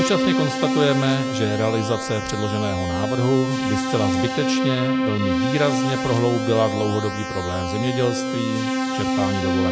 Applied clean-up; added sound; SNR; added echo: none; Keyboard (musical); 0 dB; none.